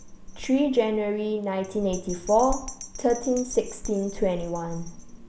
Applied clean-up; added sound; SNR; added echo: none; Bell; 11 dB; none.